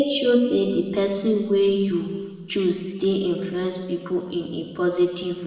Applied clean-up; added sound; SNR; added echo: none; none; none; reverberation time 1.6 s.